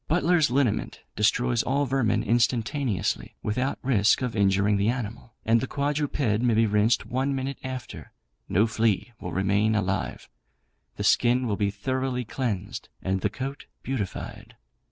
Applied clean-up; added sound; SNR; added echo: none; none; none; none.